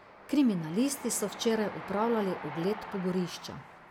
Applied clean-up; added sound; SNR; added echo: none; Train; 13 dB; none.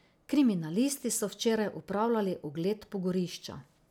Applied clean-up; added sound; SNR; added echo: none; none; none; none.